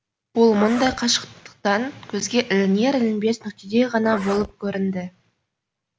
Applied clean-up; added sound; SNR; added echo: none; Zipper (clothing); 14 dB; none.